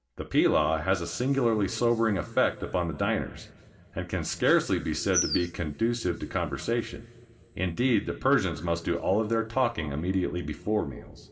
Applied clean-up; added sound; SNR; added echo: none; Bird vocalization, bird call, bird song; 4 dB; reverberation time 2.6 s.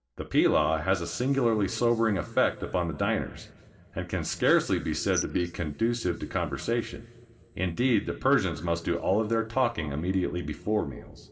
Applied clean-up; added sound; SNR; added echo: neural separator model SepFormer DNS4.